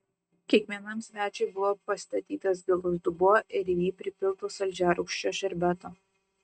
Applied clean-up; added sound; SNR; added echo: neural mask model RNNoise.